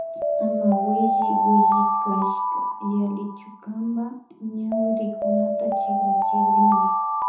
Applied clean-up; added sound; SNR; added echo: none; Alarm; -4 dB; reverberation time 0.6 s.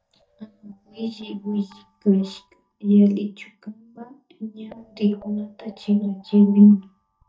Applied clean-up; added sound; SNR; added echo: neural mask model DeepFilterNet 3.